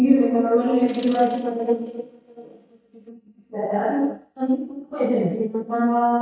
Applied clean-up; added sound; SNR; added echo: neural mask model DeepFilterNet 3.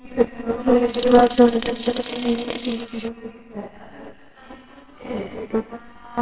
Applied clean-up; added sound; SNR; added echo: neural separator model SepFormer WHAMR!.